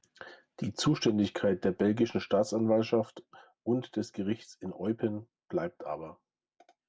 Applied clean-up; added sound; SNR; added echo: none; none; none; none.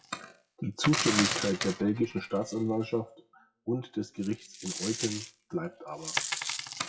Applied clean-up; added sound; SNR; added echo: classical method WPE with log-MMSE.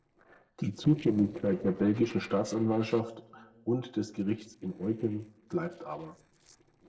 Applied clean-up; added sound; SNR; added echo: neural separator model SepFormer DNS4.